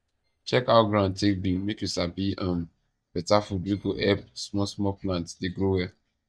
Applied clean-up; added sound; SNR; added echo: neural mask model DeepFilterNet 3.